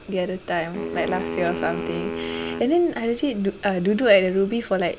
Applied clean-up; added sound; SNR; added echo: none; Wind instrument, woodwind instrument; 9 dB; none.